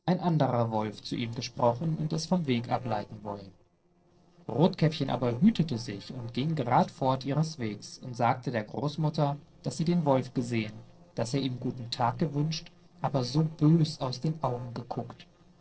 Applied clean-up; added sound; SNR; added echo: neural separator model SepFormer DNS4.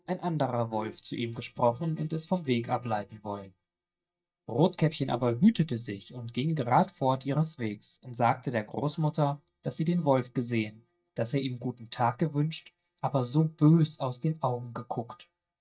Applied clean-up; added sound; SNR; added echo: neural mask model DeepFilterNet 3.